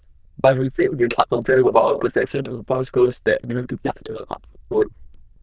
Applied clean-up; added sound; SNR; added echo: neural diffusion model UNIVERSE++.